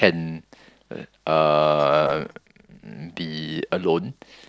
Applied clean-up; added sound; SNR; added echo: neural separator model SepFormer DNS4.